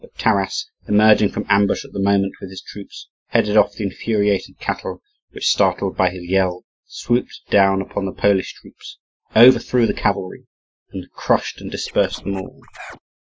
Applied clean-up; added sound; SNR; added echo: classical method Wiener filter.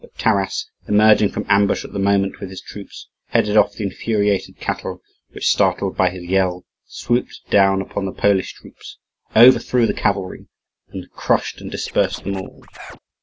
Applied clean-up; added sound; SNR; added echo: none; Scratching (performance technique); 17 dB; none.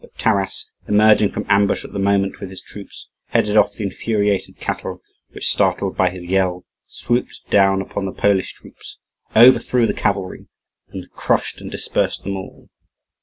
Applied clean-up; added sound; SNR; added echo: none; none; none; none.